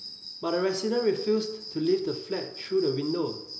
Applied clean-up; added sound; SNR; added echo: none; Cricket; 13 dB; none.